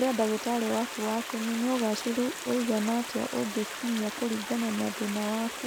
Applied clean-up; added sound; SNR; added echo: none; Stream; 8 dB; none.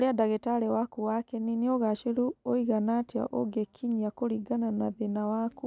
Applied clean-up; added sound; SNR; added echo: none; none; none; none.